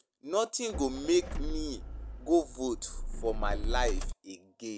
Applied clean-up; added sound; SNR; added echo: none; Motor vehicle (road); 3 dB; none.